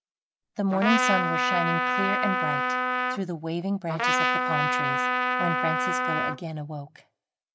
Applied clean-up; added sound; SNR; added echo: none; Trumpet; -4 dB; none.